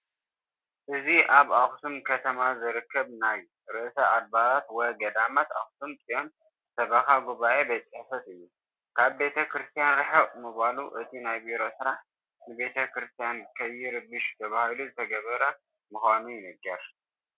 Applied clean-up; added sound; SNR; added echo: none; none; none; none.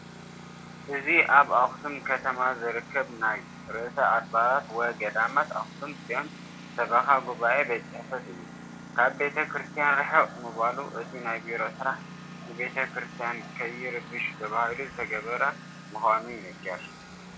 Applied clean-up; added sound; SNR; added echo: none; Engine; 15 dB; none.